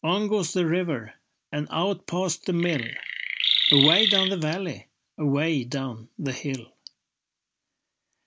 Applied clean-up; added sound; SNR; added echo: none; Chirp, tweet; -3 dB; none.